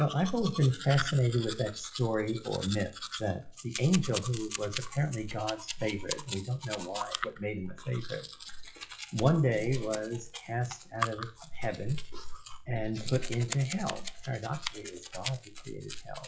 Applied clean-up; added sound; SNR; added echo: classical method WPE with log-MMSE.